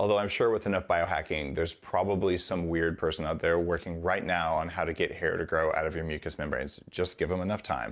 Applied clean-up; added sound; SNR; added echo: none; none; none; none.